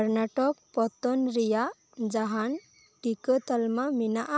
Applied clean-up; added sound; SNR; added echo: none; none; none; none.